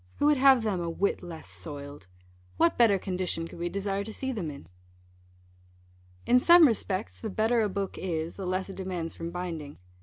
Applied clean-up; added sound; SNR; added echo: none; none; none; none.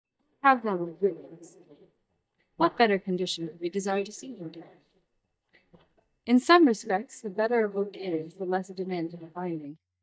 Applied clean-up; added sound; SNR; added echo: neural mask model DeepFilterNet 3.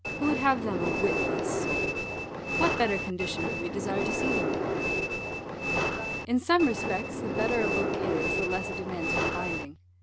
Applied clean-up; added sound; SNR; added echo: none; Train; -2 dB; none.